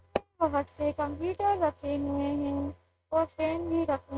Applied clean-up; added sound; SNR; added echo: neural mask model RNNoise.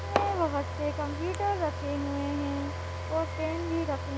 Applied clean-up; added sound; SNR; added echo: none; Car + Fireworks; 2 dB; none.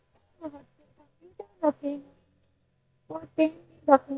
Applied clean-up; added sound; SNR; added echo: neural mask model DeepFilterNet 3.